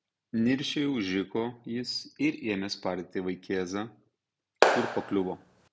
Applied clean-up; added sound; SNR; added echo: none; Clapping; -4 dB; none.